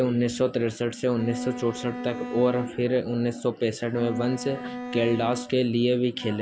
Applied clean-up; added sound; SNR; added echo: none; Bowed string instrument; 9 dB; none.